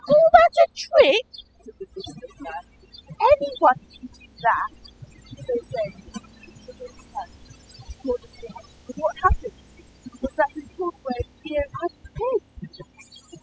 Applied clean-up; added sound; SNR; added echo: classical method spectral subtraction.